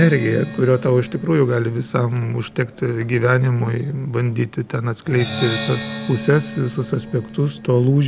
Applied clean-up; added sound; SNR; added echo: none; Percussion; 11 dB; none.